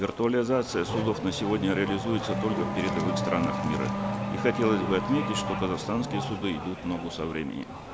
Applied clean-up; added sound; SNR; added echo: none; Race car, auto racing / Accelerating, revving, vroom; 3 dB; none.